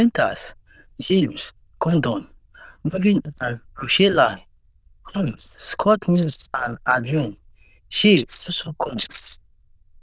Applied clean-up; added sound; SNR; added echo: neural diffusion model UNIVERSE++.